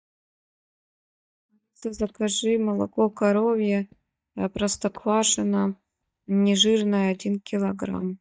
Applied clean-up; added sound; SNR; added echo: neural mask model DeepFilterNet 3.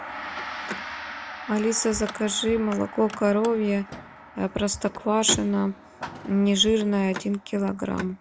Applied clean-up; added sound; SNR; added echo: none; Gong + Car; 13 dB; none.